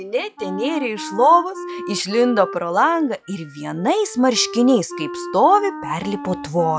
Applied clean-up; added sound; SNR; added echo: classical method log-MMSE.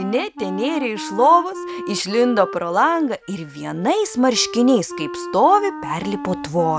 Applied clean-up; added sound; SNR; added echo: none; Wind instrument, woodwind instrument; 12 dB; none.